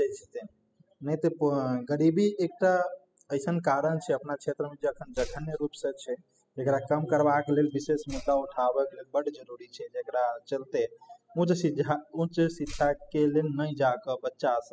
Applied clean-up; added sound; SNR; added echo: classical method spectral subtraction.